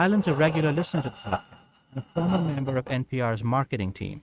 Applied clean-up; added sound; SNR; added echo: neural mask model RNNoise.